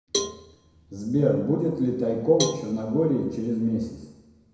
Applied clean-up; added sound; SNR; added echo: none; Cowbell; 10 dB; reverberation time 0.9 s.